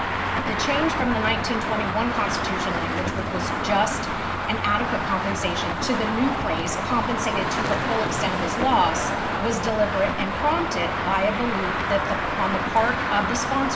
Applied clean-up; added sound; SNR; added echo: none; Traffic noise, roadway noise; 0 dB; reverberation time 1.5 s.